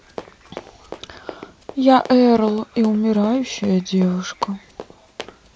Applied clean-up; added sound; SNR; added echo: none; Run; 19 dB; none.